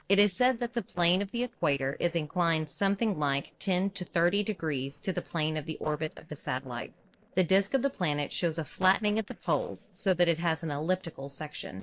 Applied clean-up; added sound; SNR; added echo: neural separator model SepFormer DNS4.